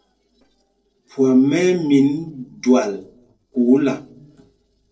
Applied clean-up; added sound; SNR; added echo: neural separator model SepFormer DNS4.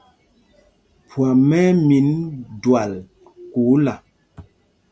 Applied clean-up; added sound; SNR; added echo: none; none; none; none.